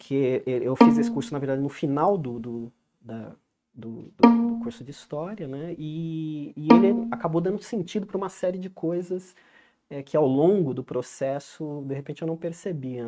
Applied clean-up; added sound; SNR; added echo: neural mask model RNNoise.